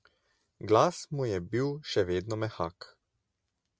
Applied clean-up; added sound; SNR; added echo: none; none; none; none.